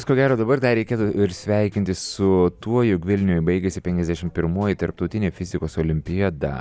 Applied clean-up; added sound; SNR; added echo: none; none; none; none.